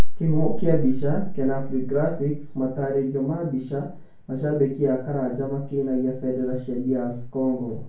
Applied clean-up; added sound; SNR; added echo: none; none; none; reverberation time 0.4 s.